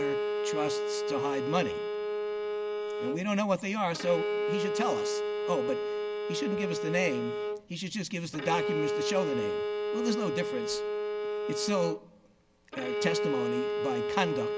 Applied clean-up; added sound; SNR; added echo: none; Bowed string instrument; -2 dB; none.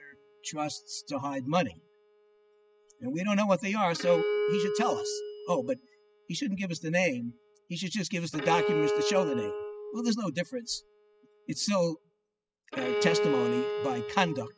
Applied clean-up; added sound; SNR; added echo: classical method spectral subtraction.